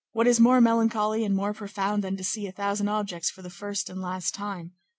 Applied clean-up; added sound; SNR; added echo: none; none; none; none.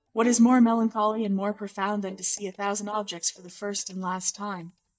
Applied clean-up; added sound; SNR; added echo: neural mask model DeepFilterNet 3.